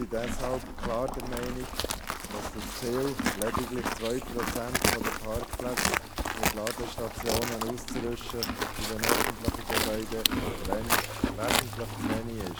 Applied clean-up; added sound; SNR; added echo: none; Livestock, farm animals, working animals; -4 dB; none.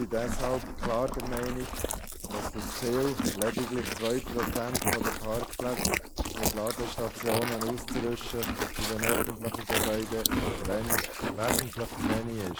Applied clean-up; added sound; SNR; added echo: neural mask model Resemble Enhance denoiser.